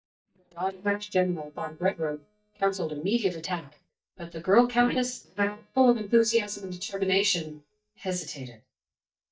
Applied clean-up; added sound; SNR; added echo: neural mask model DeepFilterNet 3.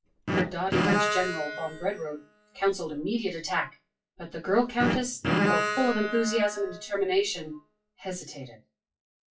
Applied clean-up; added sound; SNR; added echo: classical method WPE with log-MMSE.